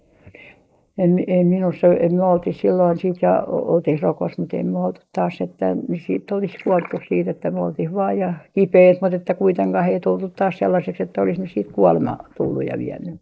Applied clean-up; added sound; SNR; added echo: neural mask model Resemble Enhance denoiser.